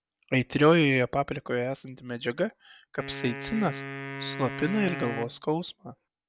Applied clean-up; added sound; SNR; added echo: none; Wind instrument, woodwind instrument; 10 dB; none.